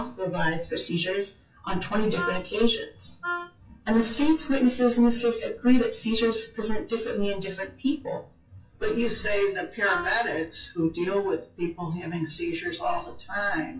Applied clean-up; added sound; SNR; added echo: classical method WPE with log-MMSE.